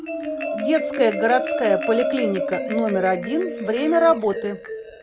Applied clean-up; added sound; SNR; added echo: none; Marimba, xylophone; 4 dB; none.